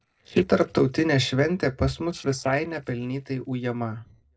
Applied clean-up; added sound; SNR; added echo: neural separator model SepFormer DNS4.